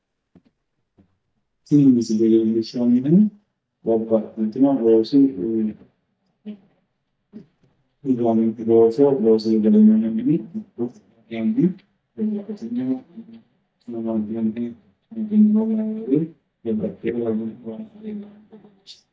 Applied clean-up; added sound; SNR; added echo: neural mask model DeepFilterNet 3.